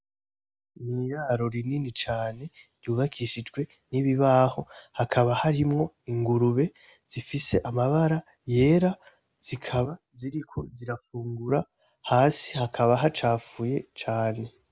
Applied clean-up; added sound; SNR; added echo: none; none; none; none.